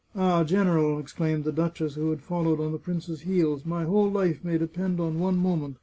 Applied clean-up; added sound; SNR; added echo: none; none; none; none.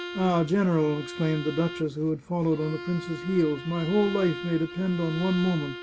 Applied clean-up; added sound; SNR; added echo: none; Bowed string instrument; 11 dB; none.